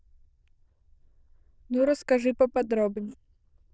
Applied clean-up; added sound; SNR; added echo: neural diffusion model UNIVERSE++.